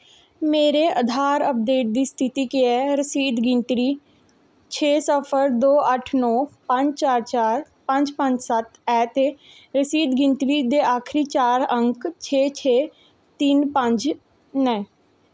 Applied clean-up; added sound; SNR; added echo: none; none; none; none.